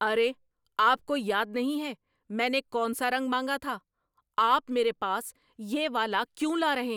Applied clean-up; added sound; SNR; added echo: none; none; none; none.